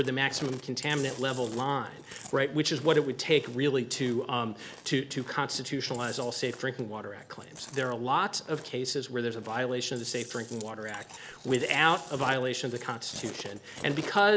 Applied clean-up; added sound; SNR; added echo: none; Chewing, mastication; 17 dB; none.